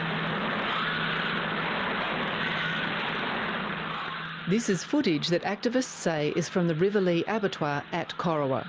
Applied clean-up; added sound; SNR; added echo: none; none; none; none.